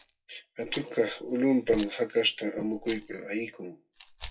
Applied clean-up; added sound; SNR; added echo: classical method WPE with log-MMSE.